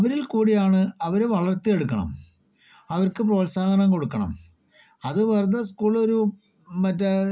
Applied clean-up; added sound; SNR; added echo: none; none; none; none.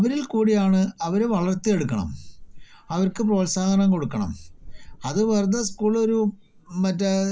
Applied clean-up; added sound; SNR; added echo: none; Thunder / Wind / Bird vocalization, bird call, bird song; 18 dB; none.